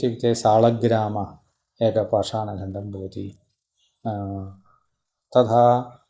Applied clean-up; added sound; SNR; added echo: neural mask model Resemble Enhance denoiser.